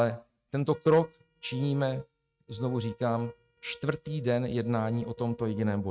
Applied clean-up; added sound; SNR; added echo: neural mask model RNNoise.